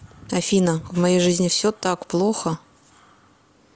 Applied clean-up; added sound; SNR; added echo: none; none; none; none.